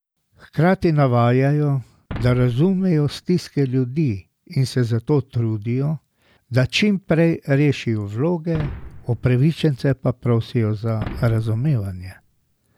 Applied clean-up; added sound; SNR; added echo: none; Boom; 15 dB; none.